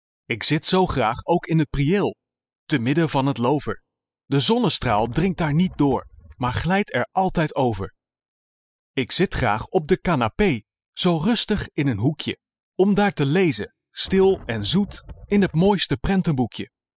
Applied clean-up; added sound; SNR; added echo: classical method spectral subtraction.